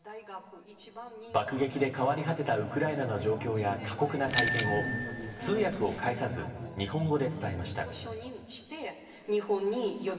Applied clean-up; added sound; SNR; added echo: none; Bicycle bell; 9 dB; reverberation time 2.4 s.